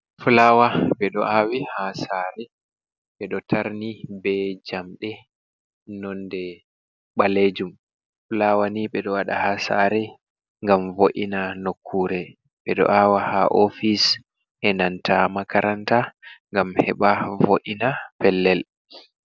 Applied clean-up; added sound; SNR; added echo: none; none; none; none.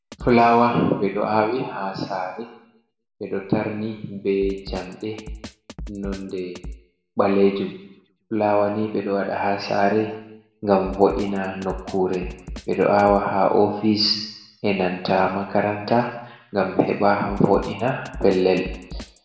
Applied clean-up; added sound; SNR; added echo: none; Drum kit; 19 dB; reverberation time 0.9 s.